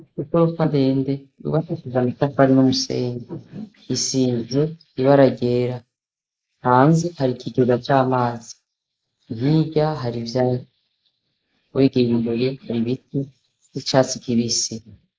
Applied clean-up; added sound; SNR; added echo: neural mask model Resemble Enhance denoiser.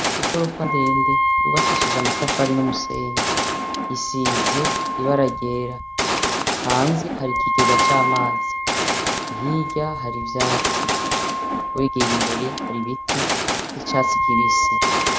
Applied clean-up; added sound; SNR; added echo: none; Wind instrument, woodwind instrument + Gunshot, gunfire; -4 dB; none.